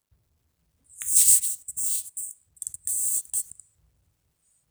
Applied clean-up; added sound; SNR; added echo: none; none; none; none.